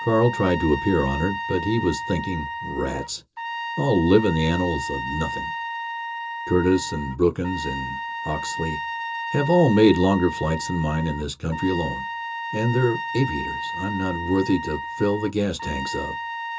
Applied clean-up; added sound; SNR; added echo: none; Trumpet; 7 dB; reverberation time 0.2 s.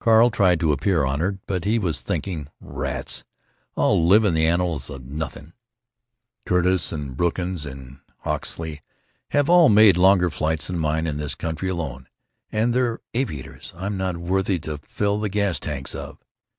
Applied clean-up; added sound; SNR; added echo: none; none; none; none.